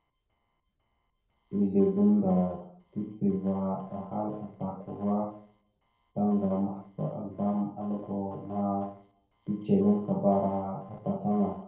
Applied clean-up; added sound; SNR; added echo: neural separator model SepFormer DNS4.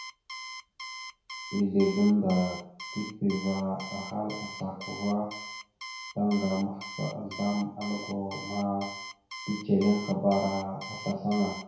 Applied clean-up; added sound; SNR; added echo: none; Alarm; 12 dB; reverberation time 0.6 s.